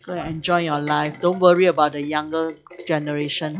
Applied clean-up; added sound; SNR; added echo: classical method log-MMSE.